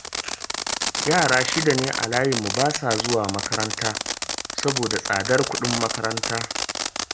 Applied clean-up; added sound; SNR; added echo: none; Fireworks; 2 dB; none.